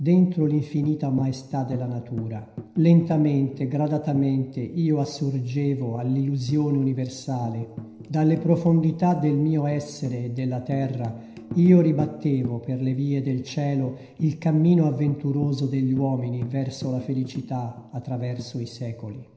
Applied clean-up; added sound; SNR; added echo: none; Tambourine; 18 dB; reverberation time 0.9 s.